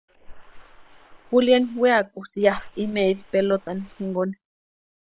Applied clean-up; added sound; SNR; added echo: neural separator model SepFormer WHAM!.